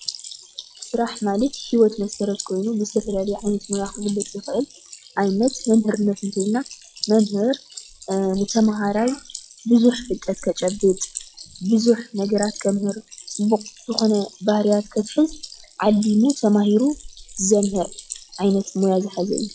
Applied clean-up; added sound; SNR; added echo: classical method log-MMSE.